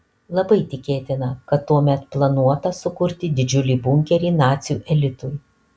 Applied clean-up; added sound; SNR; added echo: none; none; none; none.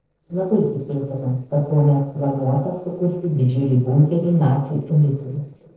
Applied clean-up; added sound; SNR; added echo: neural separator model SepFormer DNS4.